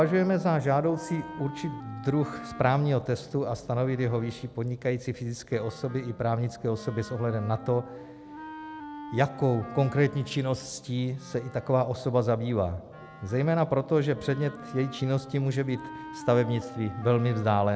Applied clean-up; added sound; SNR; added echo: none; Wind instrument, woodwind instrument; 16 dB; none.